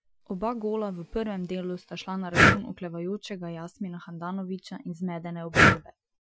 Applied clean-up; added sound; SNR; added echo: classical method Wiener filter.